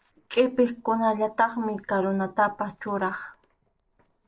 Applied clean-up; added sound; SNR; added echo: neural separator model SepFormer DNS4.